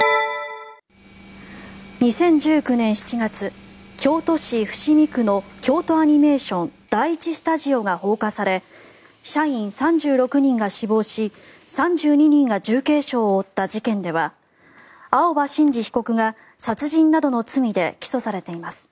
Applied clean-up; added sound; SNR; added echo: none; none; none; none.